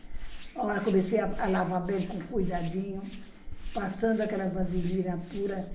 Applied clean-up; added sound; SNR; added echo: none; Hands; 7 dB; reverberation time 0.9 s.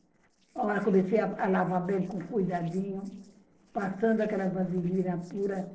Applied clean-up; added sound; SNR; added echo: neural separator model SepFormer DNS4.